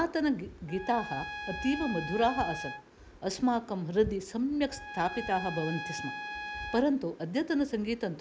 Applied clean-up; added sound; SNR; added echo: none; Trumpet; 11 dB; none.